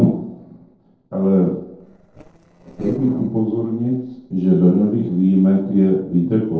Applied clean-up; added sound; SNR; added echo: neural separator model SepFormer DNS4.